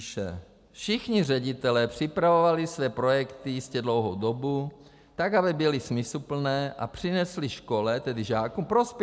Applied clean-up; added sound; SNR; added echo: none; none; none; none.